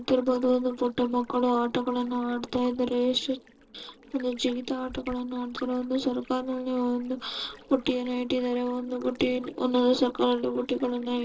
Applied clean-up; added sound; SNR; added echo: neural separator model SepFormer DNS4.